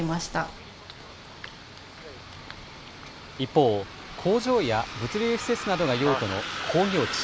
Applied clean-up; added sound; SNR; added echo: none; Bus; 8 dB; none.